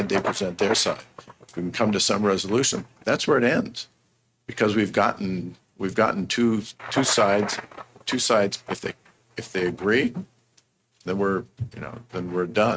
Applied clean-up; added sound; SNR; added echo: neural mask model RNNoise.